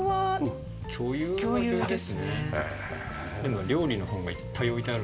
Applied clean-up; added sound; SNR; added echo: none; none; none; none.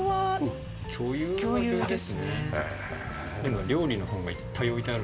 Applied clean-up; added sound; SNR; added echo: none; Bus; 17 dB; none.